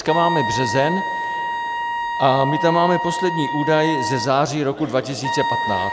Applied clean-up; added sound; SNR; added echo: none; Wind instrument, woodwind instrument; 3 dB; none.